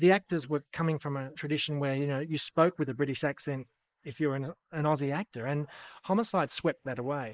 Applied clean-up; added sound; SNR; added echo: neural mask model Resemble Enhance denoiser.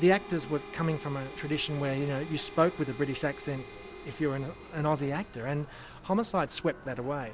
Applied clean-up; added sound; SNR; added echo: none; Harmonica; 17 dB; none.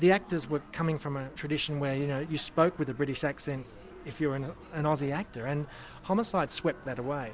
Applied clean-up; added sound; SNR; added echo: none; none; none; none.